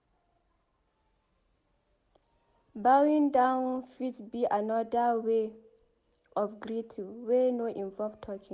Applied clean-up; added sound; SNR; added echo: none; none; none; none.